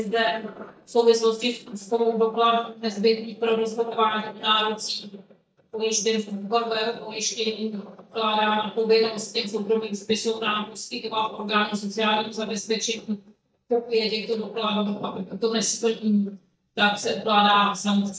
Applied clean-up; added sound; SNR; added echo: neural mask model DeepFilterNet 3.